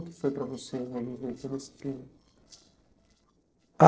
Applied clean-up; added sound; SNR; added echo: neural separator model SepFormer DNS4.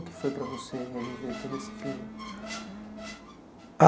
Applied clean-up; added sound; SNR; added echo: none; Squeak + Electric guitar; 14 dB; none.